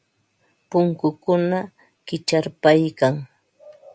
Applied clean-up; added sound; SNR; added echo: none; none; none; none.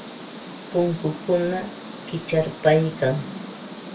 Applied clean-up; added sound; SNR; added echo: none; Cricket; 1 dB; reverberation time 0.3 s.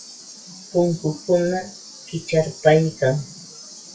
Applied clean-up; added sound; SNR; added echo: classical method WPE with log-MMSE.